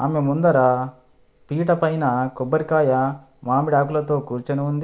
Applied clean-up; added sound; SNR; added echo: none; none; none; none.